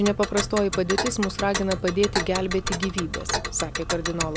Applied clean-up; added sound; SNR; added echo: none; Tick; 4 dB; none.